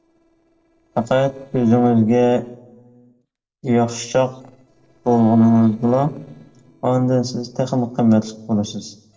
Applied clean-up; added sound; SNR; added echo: neural separator model SepFormer DNS4.